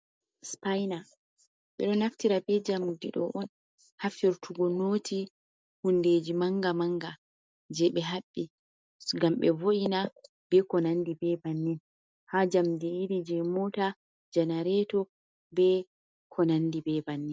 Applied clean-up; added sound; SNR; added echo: none; none; none; none.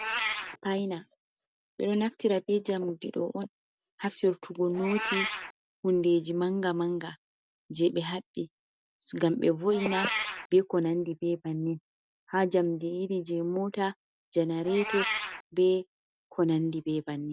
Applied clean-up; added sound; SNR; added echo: none; Meow; 11 dB; none.